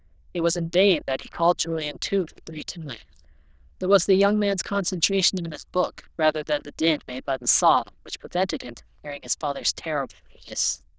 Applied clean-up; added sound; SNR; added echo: neural diffusion model UNIVERSE++.